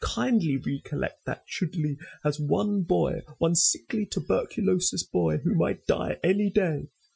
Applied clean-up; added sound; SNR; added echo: classical method Wiener filter.